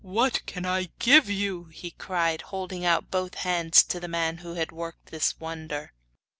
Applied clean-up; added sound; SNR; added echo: none; none; none; none.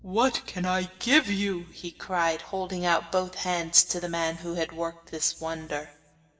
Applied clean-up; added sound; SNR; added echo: none; none; none; reverberation time 2.0 s.